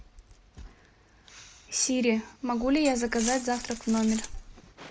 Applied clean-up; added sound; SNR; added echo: none; Glass; 10 dB; none.